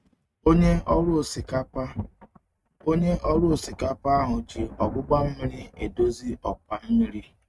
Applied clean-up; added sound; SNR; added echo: neural mask model RNNoise.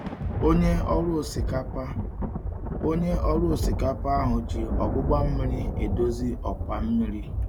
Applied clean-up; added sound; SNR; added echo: none; Thunder; 0 dB; none.